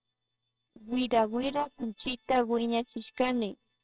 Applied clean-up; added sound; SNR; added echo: neural separator model SepFormer WHAMR!.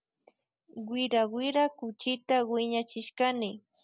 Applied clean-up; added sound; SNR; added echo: none; none; none; none.